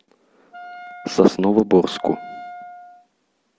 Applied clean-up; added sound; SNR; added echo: none; Wind instrument, woodwind instrument; 17 dB; none.